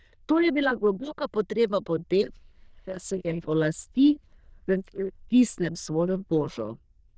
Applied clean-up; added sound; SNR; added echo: neural diffusion model UNIVERSE++.